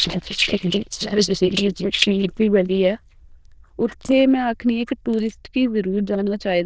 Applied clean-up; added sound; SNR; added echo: neural diffusion model UNIVERSE++.